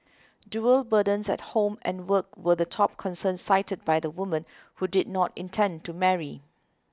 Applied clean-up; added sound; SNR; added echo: none; none; none; none.